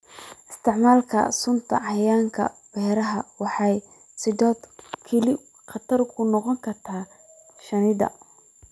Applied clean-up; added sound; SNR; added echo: none; none; none; none.